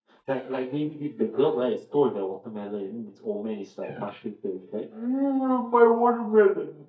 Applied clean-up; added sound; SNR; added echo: neural mask model DeepFilterNet 3.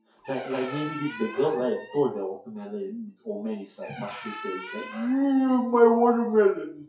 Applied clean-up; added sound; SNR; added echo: classical method WPE with log-MMSE.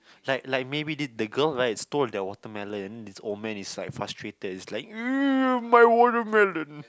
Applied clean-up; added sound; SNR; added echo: none; none; none; none.